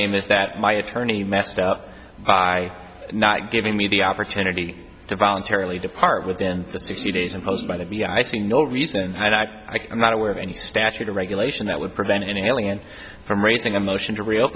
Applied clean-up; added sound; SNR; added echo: none; none; none; none.